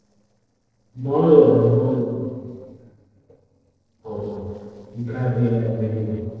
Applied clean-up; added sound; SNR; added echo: neural separator model SepFormer DNS4.